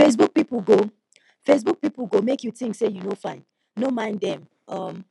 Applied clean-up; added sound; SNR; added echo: none; none; none; none.